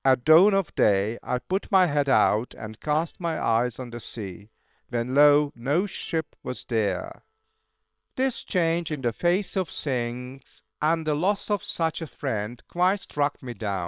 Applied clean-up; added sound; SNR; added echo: neural separator model SepFormer WHAM!.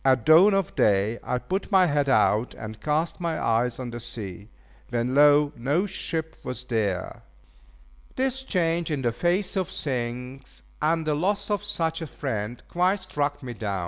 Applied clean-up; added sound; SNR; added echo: none; none; none; none.